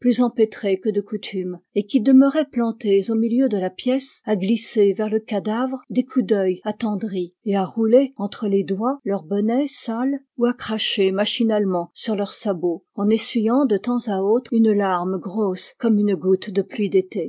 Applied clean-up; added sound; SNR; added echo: none; none; none; none.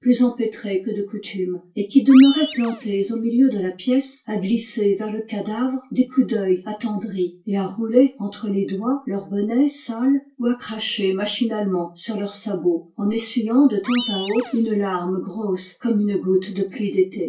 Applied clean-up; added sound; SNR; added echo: none; Animal; 13 dB; reverberation time 0.2 s.